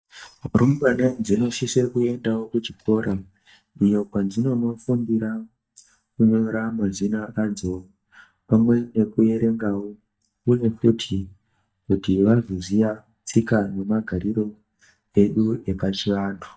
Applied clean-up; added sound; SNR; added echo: neural mask model DeepFilterNet 3.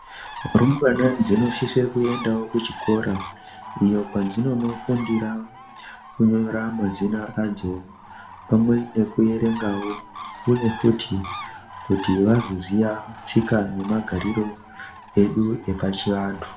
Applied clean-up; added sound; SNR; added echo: none; Bird; 15 dB; reverberation time 0.9 s.